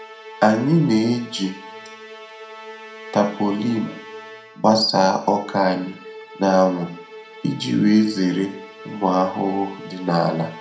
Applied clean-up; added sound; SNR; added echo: none; Musical instrument; 18 dB; reverberation time 0.4 s.